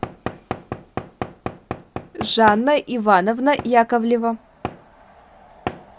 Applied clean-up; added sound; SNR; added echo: none; Knock / Wood; 12 dB; none.